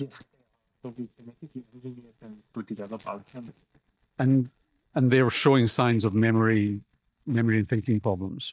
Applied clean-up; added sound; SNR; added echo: neural mask model DeepFilterNet 3.